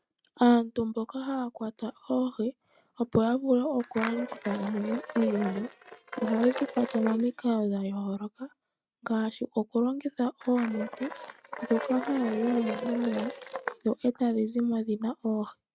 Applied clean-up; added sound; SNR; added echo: neural mask model RNNoise.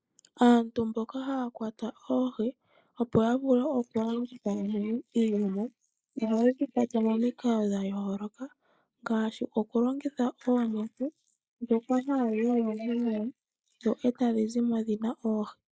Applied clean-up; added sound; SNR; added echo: neural mask model Resemble Enhance denoiser.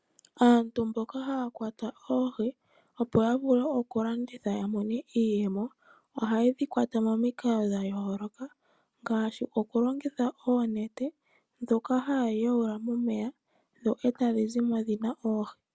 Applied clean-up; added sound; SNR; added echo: none; none; none; none.